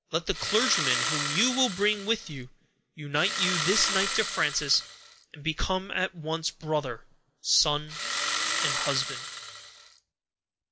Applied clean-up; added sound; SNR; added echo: none; Engine starting; 2 dB; none.